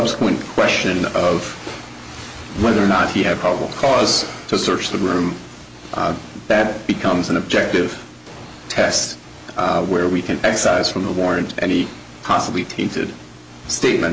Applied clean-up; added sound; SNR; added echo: none; Explosion; 20 dB; none.